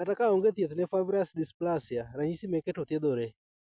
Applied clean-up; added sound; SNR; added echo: none; none; none; none.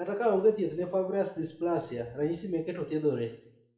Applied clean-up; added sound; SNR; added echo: none; none; none; reverberation time 0.6 s.